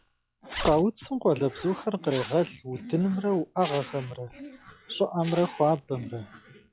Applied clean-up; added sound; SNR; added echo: classical method log-MMSE.